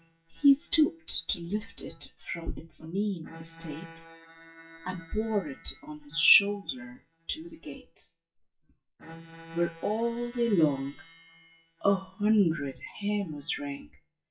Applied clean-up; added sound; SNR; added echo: classical method WPE with log-MMSE.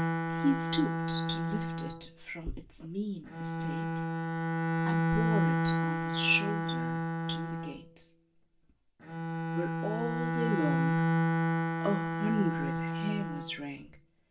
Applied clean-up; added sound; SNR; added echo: none; Bowed string instrument; -4 dB; reverberation time 0.2 s.